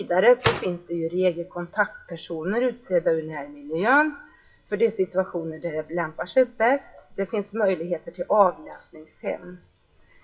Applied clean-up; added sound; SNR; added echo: classical method WPE with log-MMSE.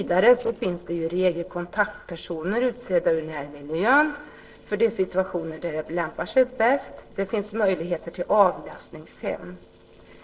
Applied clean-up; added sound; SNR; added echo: neural separator model SepFormer DNS4.